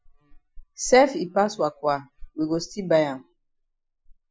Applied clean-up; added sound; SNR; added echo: classical method spectral subtraction.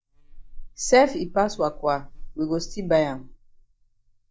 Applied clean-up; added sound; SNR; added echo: neural mask model DeepFilterNet 3.